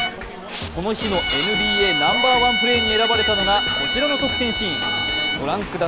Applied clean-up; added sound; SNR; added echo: none; Bowed string instrument; 0 dB; none.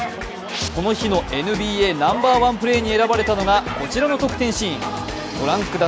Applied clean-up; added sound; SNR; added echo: none; none; none; none.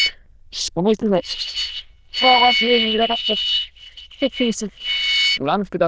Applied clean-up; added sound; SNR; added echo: neural diffusion model UNIVERSE++.